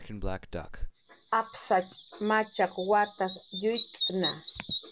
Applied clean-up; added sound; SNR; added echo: none; Bird vocalization, bird call, bird song; 6 dB; none.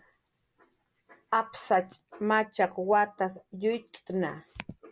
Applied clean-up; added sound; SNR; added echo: none; none; none; none.